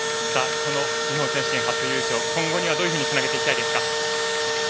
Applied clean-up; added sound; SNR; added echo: none; Engine / Drill; -4 dB; none.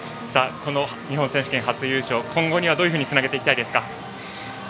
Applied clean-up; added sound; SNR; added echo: none; none; none; none.